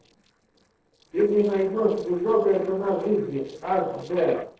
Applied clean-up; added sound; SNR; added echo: neural separator model SepFormer DNS4.